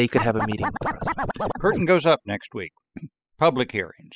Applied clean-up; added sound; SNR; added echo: classical method spectral subtraction.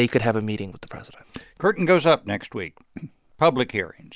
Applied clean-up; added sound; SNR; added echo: none; none; none; none.